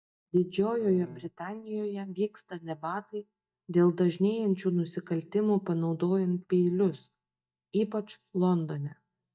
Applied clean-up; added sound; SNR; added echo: neural mask model DeepFilterNet 3.